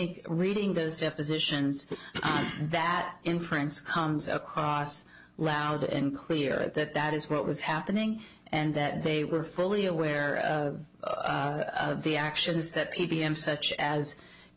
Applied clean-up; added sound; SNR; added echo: none; none; none; none.